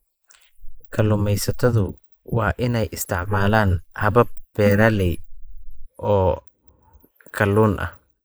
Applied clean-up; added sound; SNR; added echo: neural mask model Resemble Enhance denoiser.